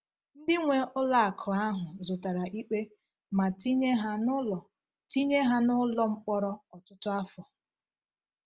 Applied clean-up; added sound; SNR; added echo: none; none; none; none.